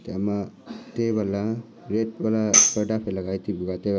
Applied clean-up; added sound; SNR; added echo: none; Tambourine; -2 dB; none.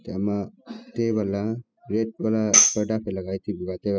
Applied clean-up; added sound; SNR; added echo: classical method spectral subtraction.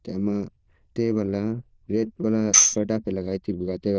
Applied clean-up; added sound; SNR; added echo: neural diffusion model UNIVERSE++.